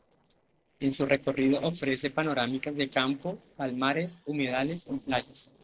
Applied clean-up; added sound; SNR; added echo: neural separator model SepFormer DNS4.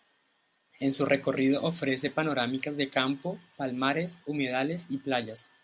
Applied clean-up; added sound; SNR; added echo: none; none; none; none.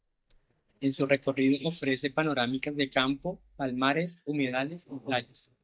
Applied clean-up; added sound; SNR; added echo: neural mask model DeepFilterNet 3.